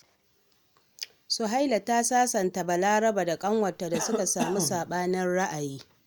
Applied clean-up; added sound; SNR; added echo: none; Cough; 8 dB; none.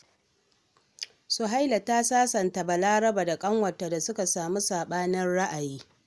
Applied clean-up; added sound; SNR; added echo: none; none; none; none.